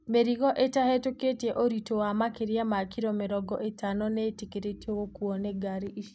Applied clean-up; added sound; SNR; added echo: none; none; none; none.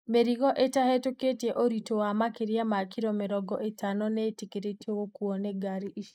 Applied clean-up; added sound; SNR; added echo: neural mask model Resemble Enhance denoiser.